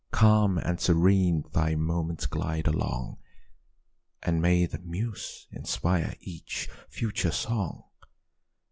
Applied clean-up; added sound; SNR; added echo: none; none; none; none.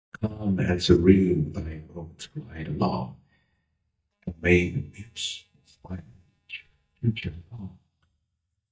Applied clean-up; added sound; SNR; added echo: neural mask model DeepFilterNet 3.